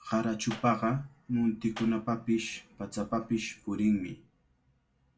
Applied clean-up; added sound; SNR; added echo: none; Clapping; 18 dB; reverberation time 0.2 s.